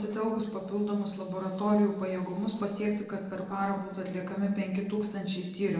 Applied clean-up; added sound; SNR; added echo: neural separator model SepFormer DNS4.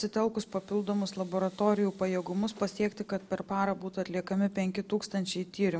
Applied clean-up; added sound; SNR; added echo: none; none; none; none.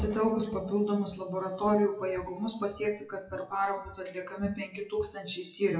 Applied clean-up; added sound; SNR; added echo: classical method WPE with log-MMSE.